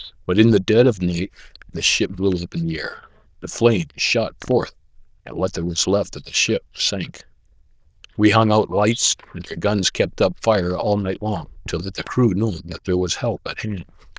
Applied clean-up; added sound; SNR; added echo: neural diffusion model UNIVERSE++.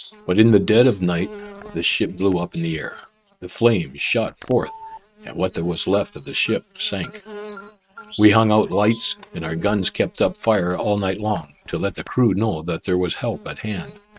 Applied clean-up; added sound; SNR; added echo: neural mask model RNNoise.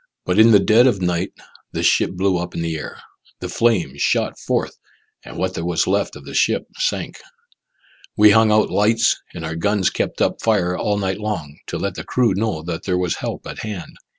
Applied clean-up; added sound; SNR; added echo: none; none; none; none.